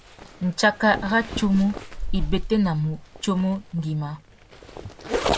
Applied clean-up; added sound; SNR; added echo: none; Zipper (clothing); 6 dB; none.